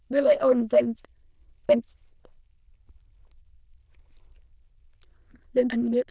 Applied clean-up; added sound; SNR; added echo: neural diffusion model UNIVERSE++.